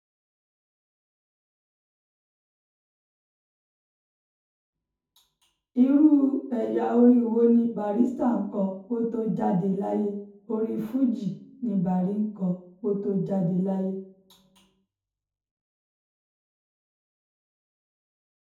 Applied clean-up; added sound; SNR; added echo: none; none; none; reverberation time 0.6 s.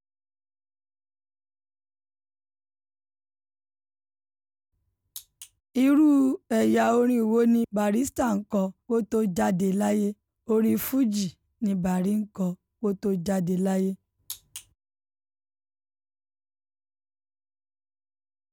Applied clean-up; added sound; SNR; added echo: none; none; none; none.